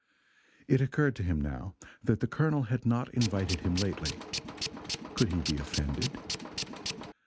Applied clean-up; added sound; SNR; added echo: none; Tools; 6 dB; none.